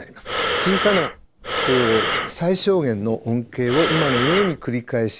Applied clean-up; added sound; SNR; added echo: none; Breathing; 1 dB; none.